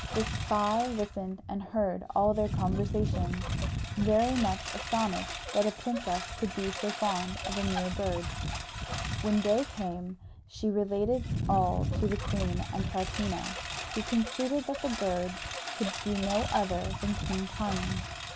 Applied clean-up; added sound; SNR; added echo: none; Engine; 4 dB; none.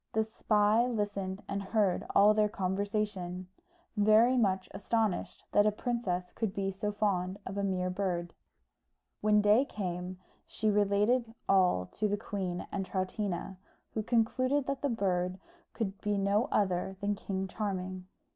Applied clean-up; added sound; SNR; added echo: none; none; none; none.